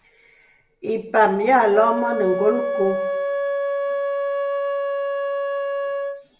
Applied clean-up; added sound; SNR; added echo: none; Wind instrument, woodwind instrument; 2 dB; reverberation time 0.6 s.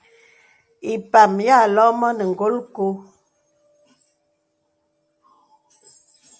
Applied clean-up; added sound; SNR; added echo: none; none; none; none.